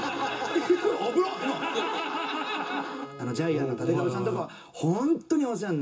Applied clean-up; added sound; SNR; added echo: none; Wind instrument, woodwind instrument; 16 dB; reverberation time 0.2 s.